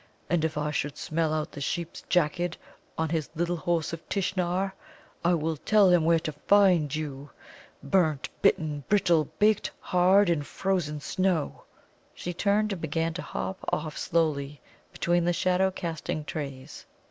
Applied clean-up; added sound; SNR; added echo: none; none; none; none.